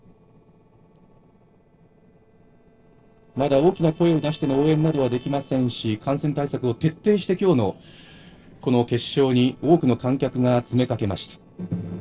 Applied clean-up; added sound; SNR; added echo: neural separator model SepFormer DNS4.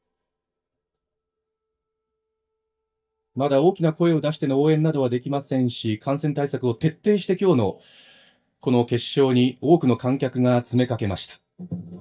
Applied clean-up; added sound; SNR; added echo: neural mask model DeepFilterNet 3.